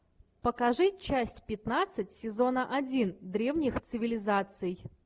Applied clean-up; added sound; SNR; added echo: none; none; none; none.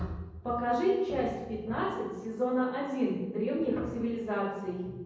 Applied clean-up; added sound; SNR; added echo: none; none; none; reverberation time 1.1 s.